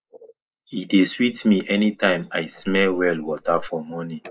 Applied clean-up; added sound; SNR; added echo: neural mask model Resemble Enhance denoiser.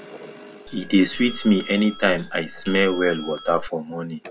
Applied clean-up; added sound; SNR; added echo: none; Doorbell; 13 dB; none.